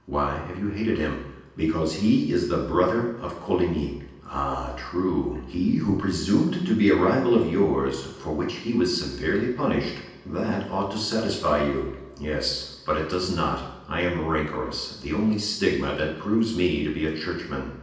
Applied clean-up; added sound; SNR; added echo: none; none; none; reverberation time 0.9 s.